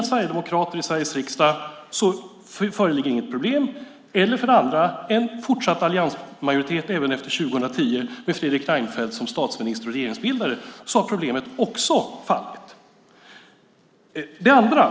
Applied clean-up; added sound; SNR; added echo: none; none; none; none.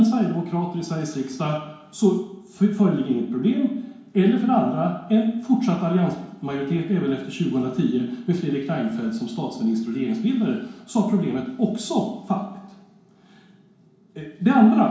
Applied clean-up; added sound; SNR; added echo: none; none; none; reverberation time 0.6 s.